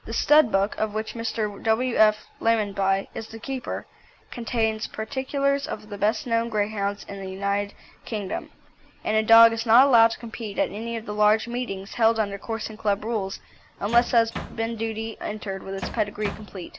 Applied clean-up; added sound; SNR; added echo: none; Bass drum; 10 dB; none.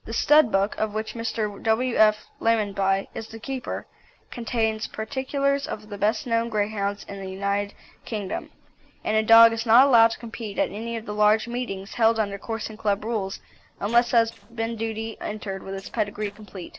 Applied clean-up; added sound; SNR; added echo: neural separator model SepFormer DNS4.